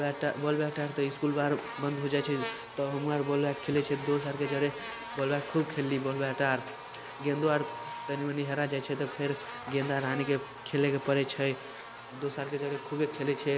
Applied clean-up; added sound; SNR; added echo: none; Buzz; 11 dB; none.